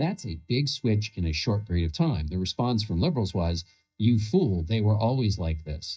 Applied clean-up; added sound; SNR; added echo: neural mask model DeepFilterNet 3.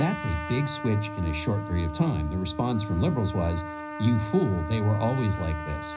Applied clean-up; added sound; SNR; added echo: none; Trumpet; 10 dB; reverberation time 0.4 s.